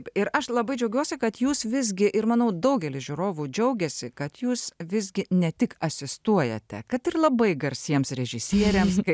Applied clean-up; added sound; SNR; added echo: none; none; none; none.